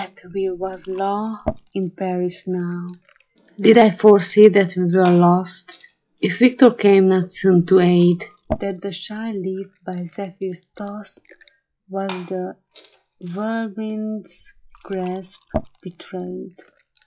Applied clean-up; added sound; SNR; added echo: classical method log-MMSE.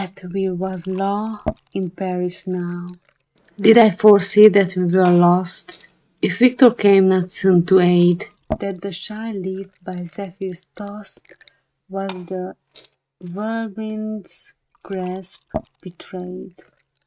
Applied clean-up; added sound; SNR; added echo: neural mask model RNNoise.